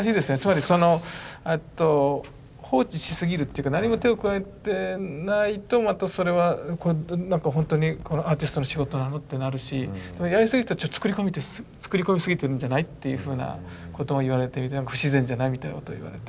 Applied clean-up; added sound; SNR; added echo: none; Wind; 19 dB; none.